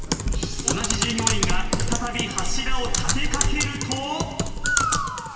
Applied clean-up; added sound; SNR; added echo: none; Typing; -5 dB; reverberation time 2.5 s.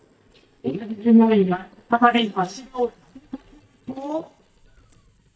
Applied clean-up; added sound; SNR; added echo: neural mask model DeepFilterNet 3.